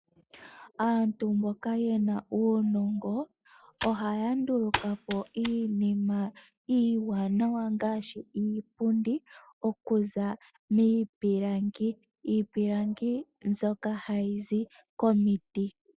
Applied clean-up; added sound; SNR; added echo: classical method log-MMSE.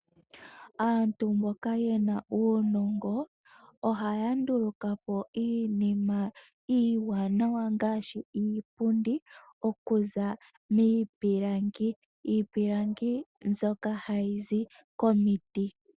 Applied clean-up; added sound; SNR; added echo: none; none; none; none.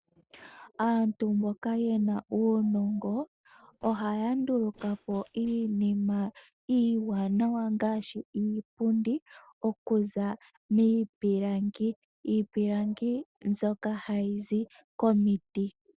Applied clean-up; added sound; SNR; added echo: neural separator model SepFormer DNS4.